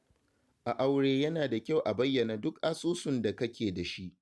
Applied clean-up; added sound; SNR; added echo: none; none; none; none.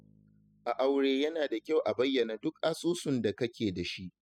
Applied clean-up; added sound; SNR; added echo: classical method spectral subtraction.